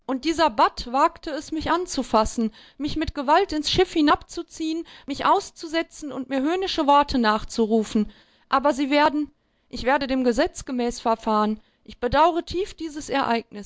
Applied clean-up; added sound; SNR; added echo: none; none; none; none.